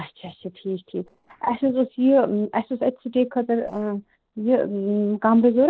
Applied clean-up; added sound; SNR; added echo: neural separator model SepFormer DNS4.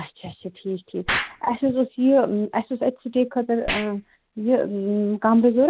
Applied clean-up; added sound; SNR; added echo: none; Explosion; 13 dB; none.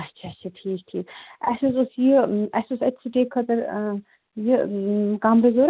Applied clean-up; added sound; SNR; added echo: none; none; none; none.